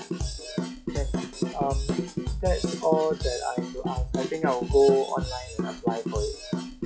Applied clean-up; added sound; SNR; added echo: classical method log-MMSE.